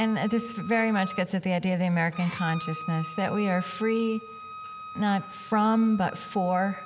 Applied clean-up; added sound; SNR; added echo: none; Bowed string instrument; 14 dB; none.